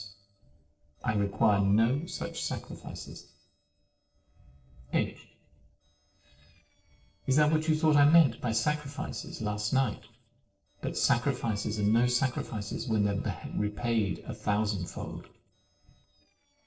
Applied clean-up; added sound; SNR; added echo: neural separator model SepFormer DNS4.